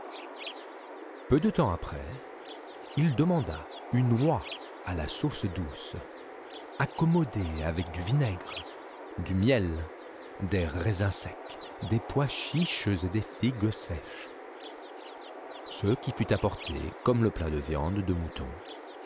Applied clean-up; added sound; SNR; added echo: none; Chirp, tweet; 13 dB; none.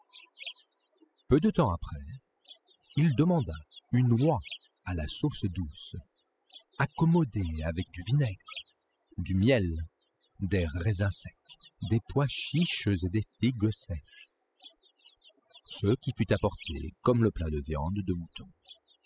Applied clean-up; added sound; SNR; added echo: classical method spectral subtraction.